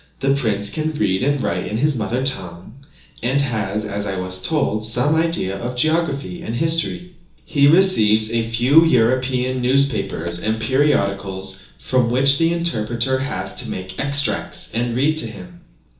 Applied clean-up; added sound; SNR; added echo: none; Hi-hat; 16 dB; reverberation time 0.7 s.